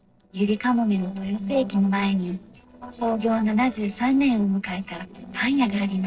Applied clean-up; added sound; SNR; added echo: neural separator model SepFormer DNS4.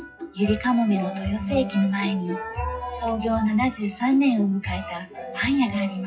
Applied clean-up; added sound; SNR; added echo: classical method WPE with log-MMSE.